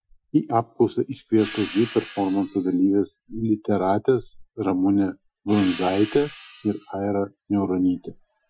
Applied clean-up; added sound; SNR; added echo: classical method Wiener filter.